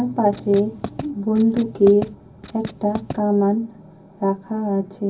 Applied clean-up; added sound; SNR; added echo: none; Writing; 13 dB; reverberation time 0.4 s.